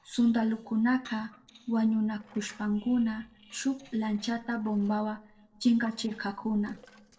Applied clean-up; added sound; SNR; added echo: neural separator model SepFormer DNS4.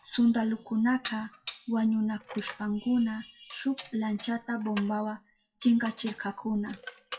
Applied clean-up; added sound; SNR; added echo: classical method WPE with log-MMSE.